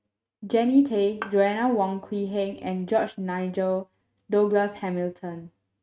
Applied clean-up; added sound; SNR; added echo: neural mask model RNNoise.